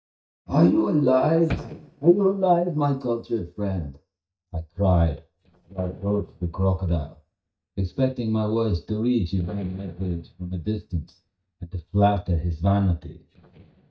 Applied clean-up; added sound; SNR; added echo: neural mask model DeepFilterNet 3.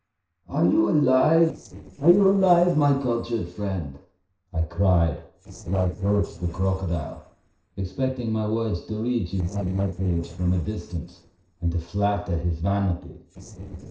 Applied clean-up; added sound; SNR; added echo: neural separator model SepFormer DNS4.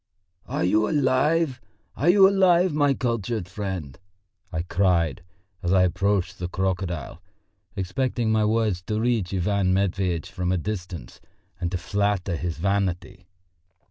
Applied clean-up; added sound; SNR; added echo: none; none; none; none.